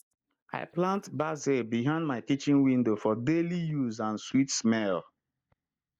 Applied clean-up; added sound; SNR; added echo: neural mask model DeepFilterNet 3.